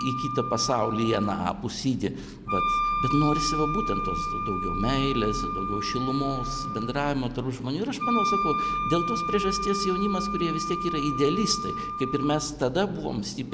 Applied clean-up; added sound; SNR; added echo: none; Wind instrument, woodwind instrument; 3 dB; none.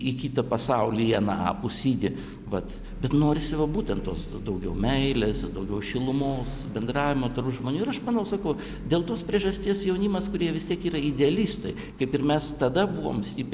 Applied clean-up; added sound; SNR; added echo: none; none; none; none.